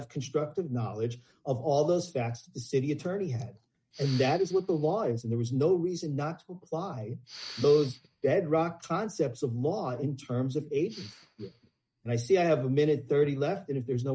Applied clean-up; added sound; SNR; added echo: neural mask model RNNoise.